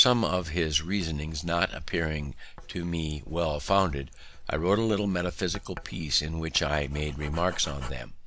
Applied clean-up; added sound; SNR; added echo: none; Writing; 13 dB; none.